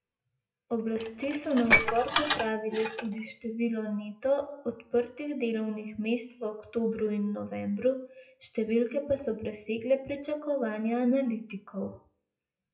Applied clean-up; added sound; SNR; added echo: classical method WPE with log-MMSE.